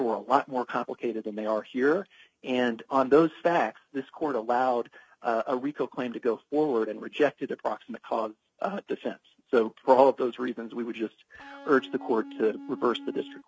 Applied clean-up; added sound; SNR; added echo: neural mask model RNNoise.